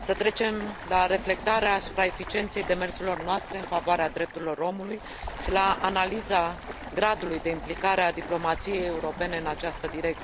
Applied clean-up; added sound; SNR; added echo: none; Stream; 11 dB; none.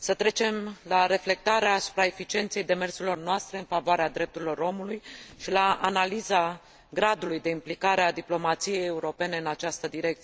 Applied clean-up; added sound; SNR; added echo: none; none; none; none.